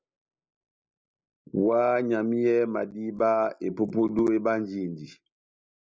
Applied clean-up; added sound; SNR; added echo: neural mask model Resemble Enhance denoiser.